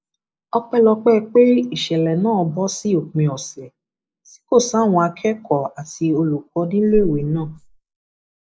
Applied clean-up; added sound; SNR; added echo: neural mask model Resemble Enhance denoiser.